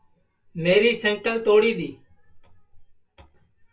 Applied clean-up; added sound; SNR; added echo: none; none; none; reverberation time 0.2 s.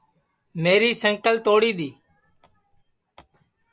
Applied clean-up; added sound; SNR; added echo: none; none; none; none.